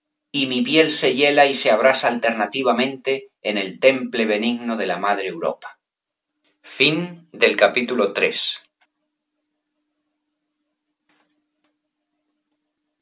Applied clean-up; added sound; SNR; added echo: none; none; none; none.